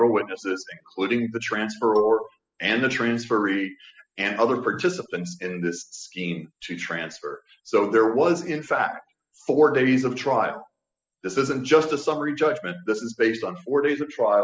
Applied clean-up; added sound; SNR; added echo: classical method spectral subtraction.